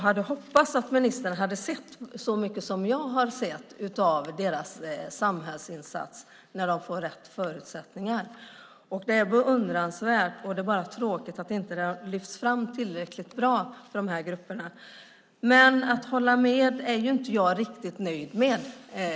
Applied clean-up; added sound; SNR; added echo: none; none; none; none.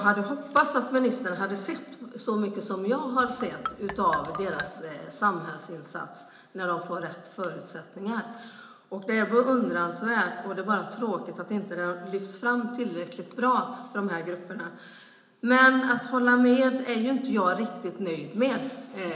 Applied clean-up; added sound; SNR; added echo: none; Marimba, xylophone; 10 dB; reverberation time 0.8 s.